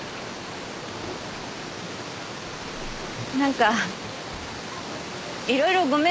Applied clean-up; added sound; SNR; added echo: none; Bathtub (filling or washing); 14 dB; none.